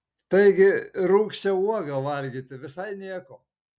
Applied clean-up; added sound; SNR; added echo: none; none; none; none.